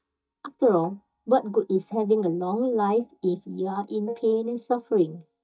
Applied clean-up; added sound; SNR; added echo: neural mask model DeepFilterNet 3.